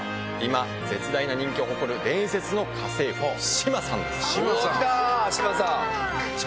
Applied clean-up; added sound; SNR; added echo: none; none; none; none.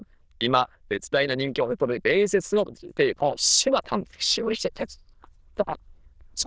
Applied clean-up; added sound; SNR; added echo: neural diffusion model UNIVERSE++.